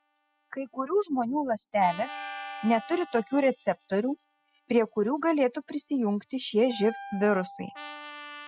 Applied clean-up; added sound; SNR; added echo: classical method spectral subtraction.